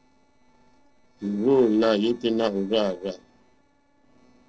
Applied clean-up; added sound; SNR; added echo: neural separator model SepFormer DNS4.